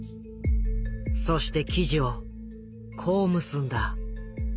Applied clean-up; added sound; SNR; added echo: none; none; none; none.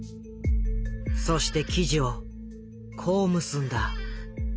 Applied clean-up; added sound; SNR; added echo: none; Squeak; 19 dB; none.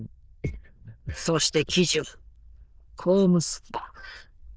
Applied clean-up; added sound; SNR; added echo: neural diffusion model UNIVERSE++.